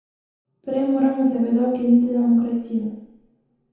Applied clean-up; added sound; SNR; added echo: none; none; none; reverberation time 0.9 s.